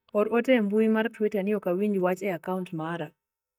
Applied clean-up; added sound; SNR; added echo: neural mask model DeepFilterNet 3.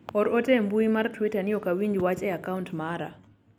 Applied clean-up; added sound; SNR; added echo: none; none; none; none.